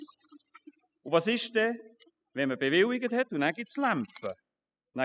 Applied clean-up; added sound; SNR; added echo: classical method spectral subtraction.